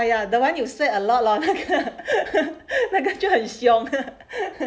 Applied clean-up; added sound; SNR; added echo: none; none; none; none.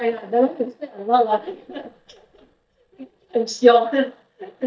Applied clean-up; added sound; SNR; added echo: neural mask model DeepFilterNet 3.